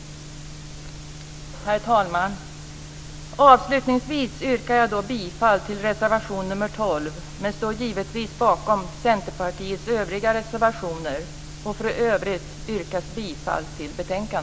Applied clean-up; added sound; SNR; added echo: none; none; none; none.